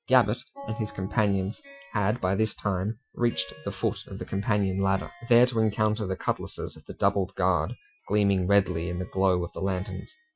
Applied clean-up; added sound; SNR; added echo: classical method Wiener filter.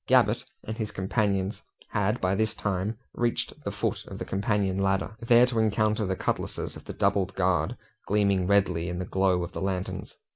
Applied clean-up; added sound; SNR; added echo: none; none; none; none.